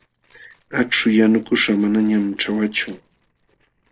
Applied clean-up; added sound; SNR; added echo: neural separator model SepFormer DNS4.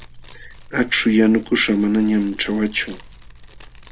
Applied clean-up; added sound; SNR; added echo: none; Fire; 19 dB; none.